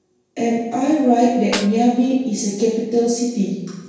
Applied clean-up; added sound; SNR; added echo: none; Snare drum; 14 dB; reverberation time 1.0 s.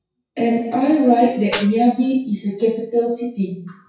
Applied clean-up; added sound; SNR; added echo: classical method WPE with log-MMSE.